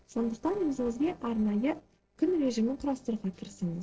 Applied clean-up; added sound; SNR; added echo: neural separator model SepFormer DNS4.